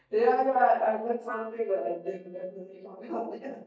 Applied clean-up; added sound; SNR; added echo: neural mask model DeepFilterNet 3.